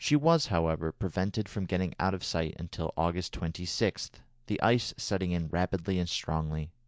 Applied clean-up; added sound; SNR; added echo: none; none; none; none.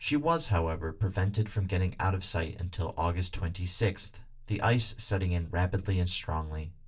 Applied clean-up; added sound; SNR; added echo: none; none; none; reverberation time 0.2 s.